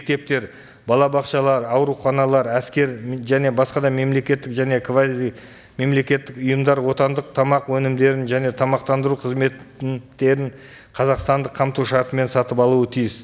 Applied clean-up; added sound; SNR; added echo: none; none; none; none.